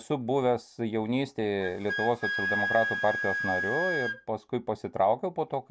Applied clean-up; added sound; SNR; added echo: none; Wind instrument, woodwind instrument; 5 dB; none.